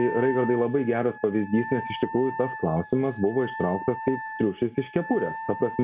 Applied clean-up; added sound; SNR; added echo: none; Wind instrument, woodwind instrument; 11 dB; none.